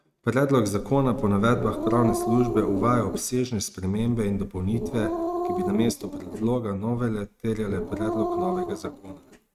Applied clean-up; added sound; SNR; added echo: neural mask model RNNoise.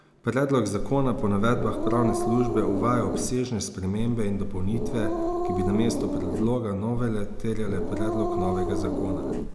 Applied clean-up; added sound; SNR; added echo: none; Growling; 1 dB; none.